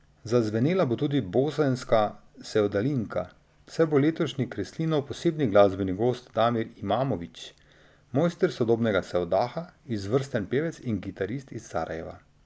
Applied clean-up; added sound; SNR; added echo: none; none; none; none.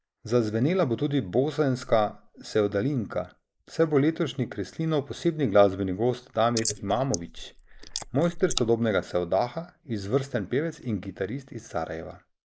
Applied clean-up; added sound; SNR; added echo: neural mask model Resemble Enhance denoiser.